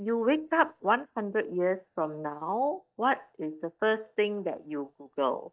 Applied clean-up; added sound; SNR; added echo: neural mask model DeepFilterNet 3.